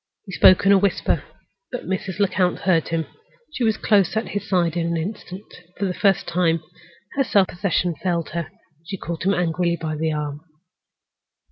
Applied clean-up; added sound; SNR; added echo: none; none; none; none.